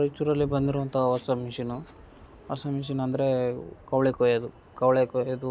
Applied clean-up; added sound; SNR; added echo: none; none; none; none.